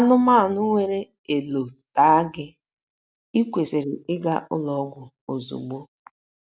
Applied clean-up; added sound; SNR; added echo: none; none; none; none.